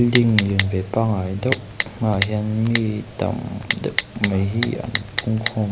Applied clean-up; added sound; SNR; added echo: none; Typing; 7 dB; none.